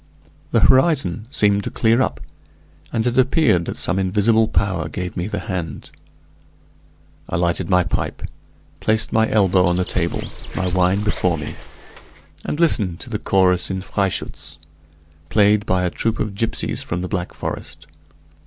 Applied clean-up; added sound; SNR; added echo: none; Bird; 13 dB; none.